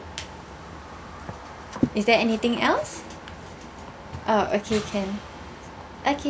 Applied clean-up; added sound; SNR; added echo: none; none; none; none.